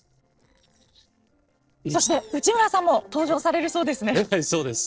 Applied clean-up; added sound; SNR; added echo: neural separator model SepFormer DNS4.